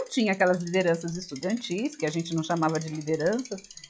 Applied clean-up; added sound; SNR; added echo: classical method log-MMSE.